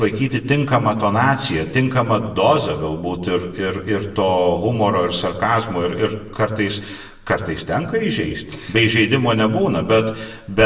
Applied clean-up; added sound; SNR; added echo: none; none; none; reverberation time 0.8 s.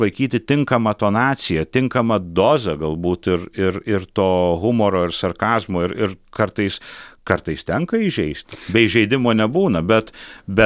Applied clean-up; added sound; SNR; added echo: none; none; none; none.